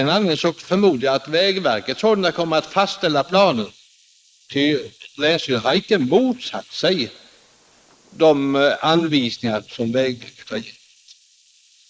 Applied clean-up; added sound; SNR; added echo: neural mask model Resemble Enhance denoiser.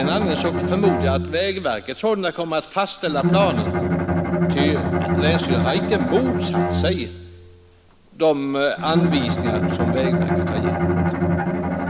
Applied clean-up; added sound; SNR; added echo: none; Bowed string instrument; -2 dB; none.